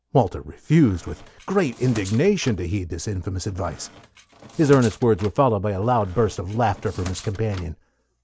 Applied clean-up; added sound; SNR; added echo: none; Squeak; 19 dB; none.